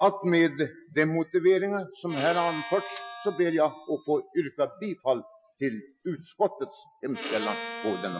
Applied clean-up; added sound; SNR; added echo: classical method Wiener filter.